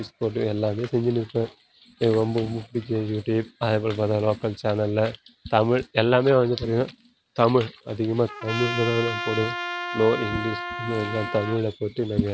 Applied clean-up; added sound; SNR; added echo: none; Trumpet; 7 dB; none.